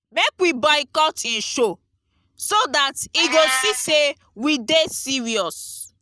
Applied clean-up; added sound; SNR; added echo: neural mask model DeepFilterNet 3.